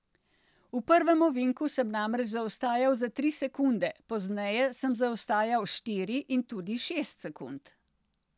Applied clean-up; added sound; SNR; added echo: none; none; none; none.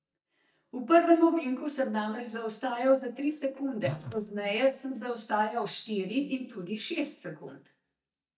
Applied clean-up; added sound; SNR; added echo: neural mask model DeepFilterNet 3.